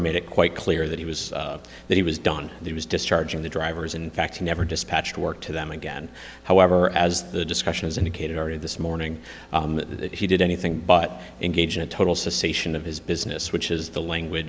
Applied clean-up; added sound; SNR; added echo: none; none; none; none.